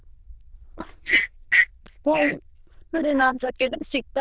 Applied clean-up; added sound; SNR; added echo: neural diffusion model UNIVERSE++.